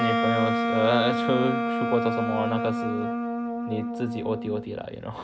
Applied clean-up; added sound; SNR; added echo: none; Wind instrument, woodwind instrument; -1 dB; none.